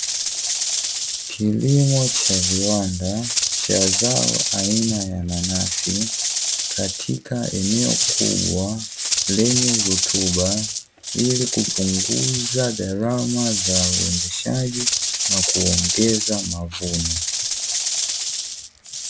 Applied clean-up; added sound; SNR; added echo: none; Rattle / Rattle (instrument); -1 dB; none.